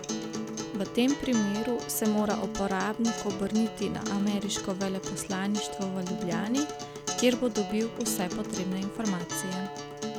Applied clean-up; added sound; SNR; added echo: none; Acoustic guitar; 5 dB; none.